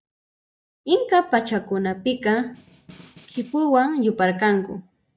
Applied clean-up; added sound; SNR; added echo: neural mask model DeepFilterNet 3.